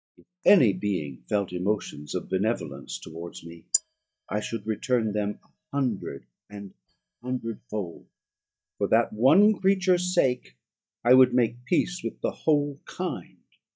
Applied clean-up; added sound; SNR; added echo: neural mask model DeepFilterNet 3.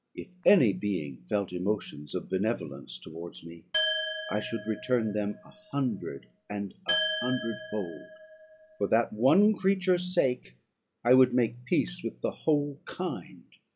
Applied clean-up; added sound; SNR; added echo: none; Glass; -3 dB; none.